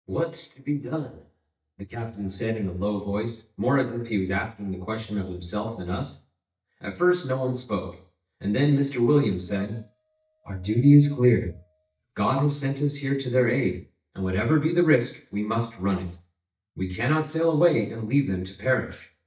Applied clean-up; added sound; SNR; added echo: neural mask model DeepFilterNet 3.